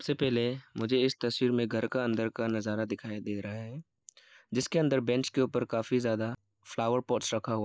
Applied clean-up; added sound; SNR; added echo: neural mask model Resemble Enhance denoiser.